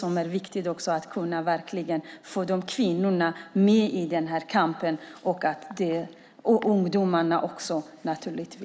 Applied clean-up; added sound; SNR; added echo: none; none; none; none.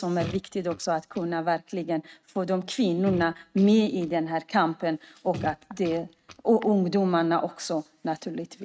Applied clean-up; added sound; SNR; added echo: neural mask model RNNoise.